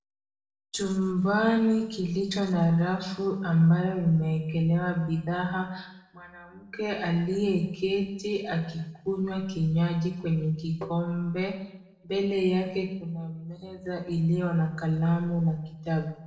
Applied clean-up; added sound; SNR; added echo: neural separator model SepFormer DNS4.